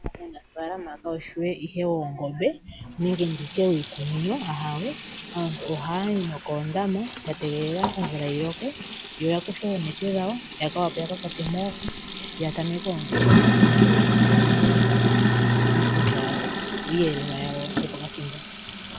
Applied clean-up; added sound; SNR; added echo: none; Sink (filling or washing); -4 dB; none.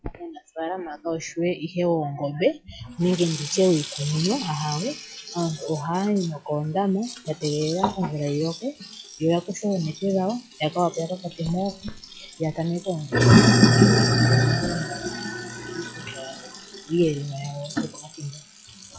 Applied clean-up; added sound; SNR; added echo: classical method log-MMSE.